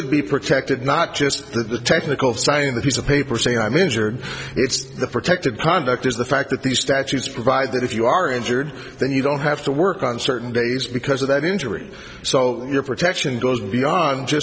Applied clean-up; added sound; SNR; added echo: none; none; none; none.